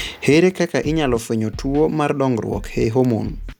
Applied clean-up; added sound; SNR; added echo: none; Scratching (performance technique); 15 dB; none.